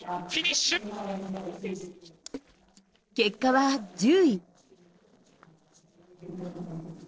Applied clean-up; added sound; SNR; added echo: neural separator model SepFormer DNS4.